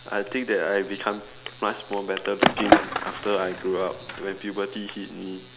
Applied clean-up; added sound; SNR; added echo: none; Skateboard; -4 dB; none.